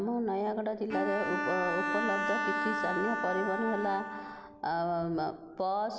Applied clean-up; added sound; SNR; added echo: none; Bowed string instrument; 3 dB; none.